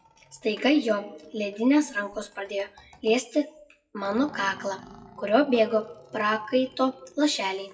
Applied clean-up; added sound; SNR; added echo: classical method WPE with log-MMSE.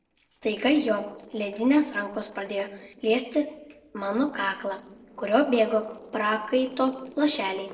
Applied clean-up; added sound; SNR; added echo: neural separator model SepFormer DNS4.